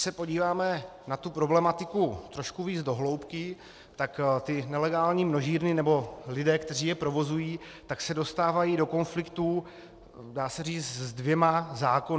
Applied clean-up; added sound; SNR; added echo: none; none; none; none.